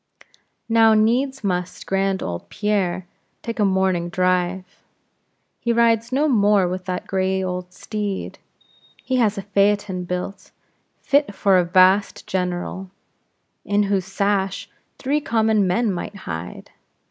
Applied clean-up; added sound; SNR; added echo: none; none; none; none.